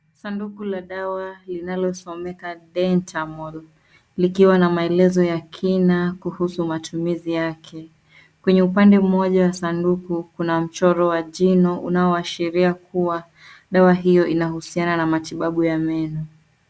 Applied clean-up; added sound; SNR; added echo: none; none; none; none.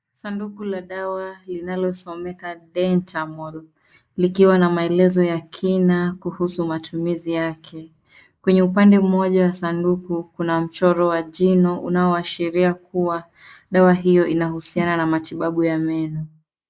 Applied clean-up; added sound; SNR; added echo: neural mask model Resemble Enhance denoiser.